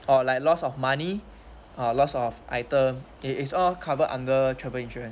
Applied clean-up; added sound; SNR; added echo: none; none; none; none.